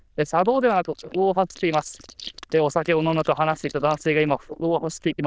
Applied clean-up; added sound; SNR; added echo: neural diffusion model UNIVERSE++.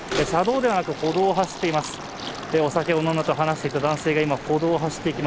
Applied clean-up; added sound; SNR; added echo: none; Bird vocalization, bird call, bird song / Telephone + Fill (with liquid); 14 dB; none.